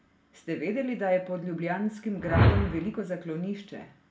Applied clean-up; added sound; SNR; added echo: none; Whoosh, swoosh, swish; -4 dB; reverberation time 0.2 s.